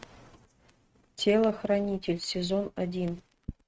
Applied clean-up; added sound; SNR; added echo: neural mask model RNNoise.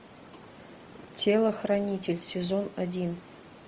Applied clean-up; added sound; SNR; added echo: none; none; none; none.